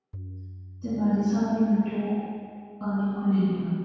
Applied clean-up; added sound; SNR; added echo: none; Tabla; 18 dB; reverberation time 2.1 s.